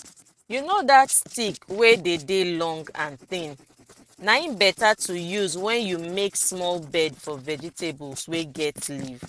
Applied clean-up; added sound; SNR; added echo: neural mask model RNNoise.